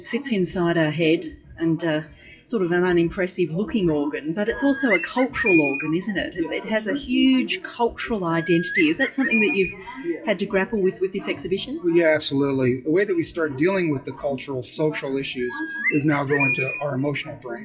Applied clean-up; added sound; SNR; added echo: classical method WPE with log-MMSE.